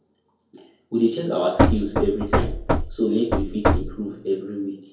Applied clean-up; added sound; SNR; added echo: none; Knock / Wood; -4 dB; reverberation time 2.3 s.